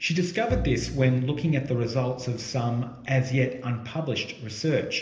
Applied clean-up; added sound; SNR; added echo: none; Bowed string instrument; 10 dB; reverberation time 0.8 s.